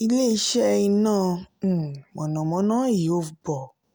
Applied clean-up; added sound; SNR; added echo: none; none; none; none.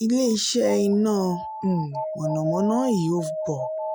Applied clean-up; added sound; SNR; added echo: classical method Wiener filter.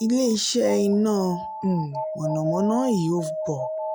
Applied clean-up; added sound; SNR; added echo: classical method log-MMSE.